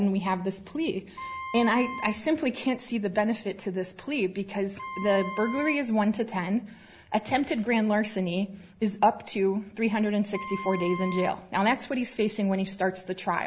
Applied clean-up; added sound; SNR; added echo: none; Wind instrument, woodwind instrument; 10 dB; none.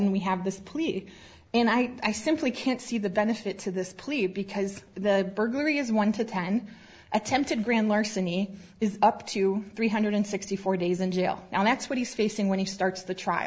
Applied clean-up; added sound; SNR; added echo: none; none; none; none.